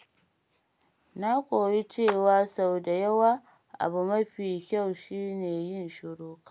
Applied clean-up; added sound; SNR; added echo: none; Clapping; 12 dB; none.